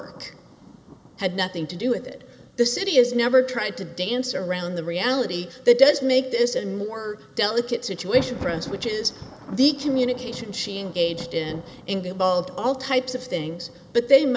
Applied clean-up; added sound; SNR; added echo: none; Thunder; 19 dB; none.